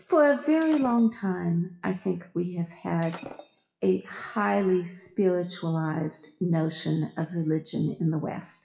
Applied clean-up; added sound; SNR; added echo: classical method WPE with log-MMSE.